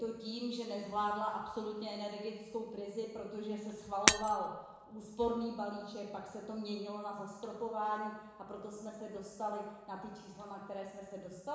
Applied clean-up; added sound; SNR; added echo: none; Shatter; -5 dB; reverberation time 1.0 s.